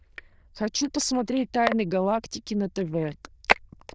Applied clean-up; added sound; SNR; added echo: neural diffusion model UNIVERSE++.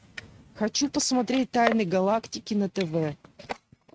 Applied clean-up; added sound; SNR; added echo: neural mask model RNNoise.